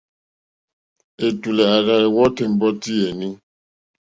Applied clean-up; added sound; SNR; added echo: none; none; none; none.